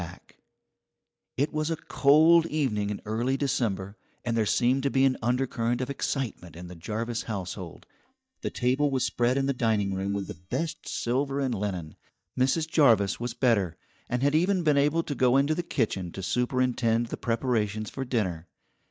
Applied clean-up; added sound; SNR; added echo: neural mask model DeepFilterNet 3.